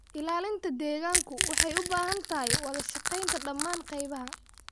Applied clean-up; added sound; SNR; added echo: none; Crack / Crushing; -1 dB; none.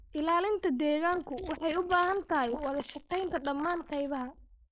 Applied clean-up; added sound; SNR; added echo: neural mask model Resemble Enhance denoiser.